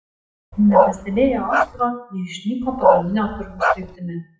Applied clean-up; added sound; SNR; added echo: classical method WPE with log-MMSE.